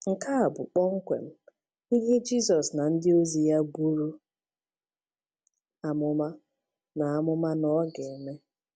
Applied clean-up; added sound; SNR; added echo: none; none; none; none.